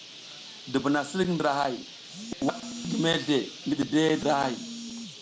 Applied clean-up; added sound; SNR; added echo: none; Bird; 16 dB; none.